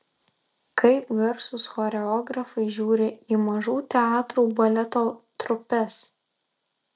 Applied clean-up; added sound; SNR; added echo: none; none; none; none.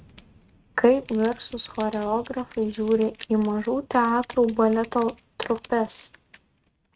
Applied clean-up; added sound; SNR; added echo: neural mask model RNNoise.